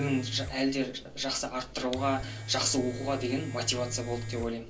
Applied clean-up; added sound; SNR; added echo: none; Domestic sounds, home sounds; 9 dB; reverberation time 0.3 s.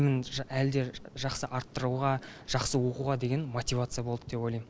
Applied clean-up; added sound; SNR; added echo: none; none; none; none.